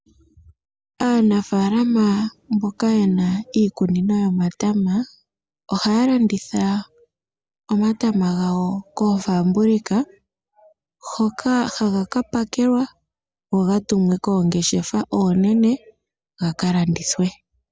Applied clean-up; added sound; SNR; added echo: none; none; none; none.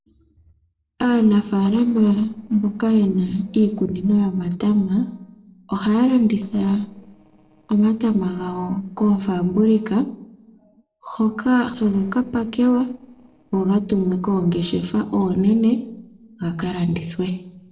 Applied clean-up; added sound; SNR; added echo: neural separator model SepFormer DNS4.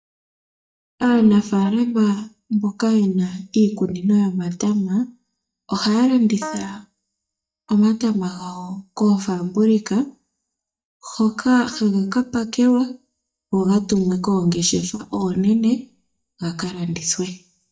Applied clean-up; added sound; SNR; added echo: neural mask model DeepFilterNet 3.